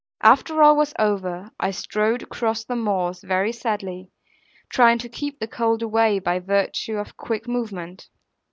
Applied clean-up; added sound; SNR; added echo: none; none; none; none.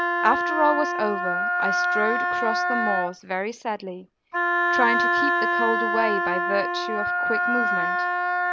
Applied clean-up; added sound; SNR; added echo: none; Wind instrument, woodwind instrument; -4 dB; none.